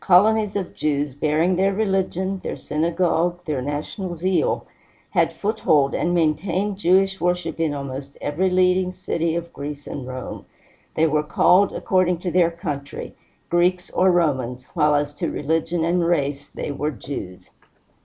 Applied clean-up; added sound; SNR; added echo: none; none; none; none.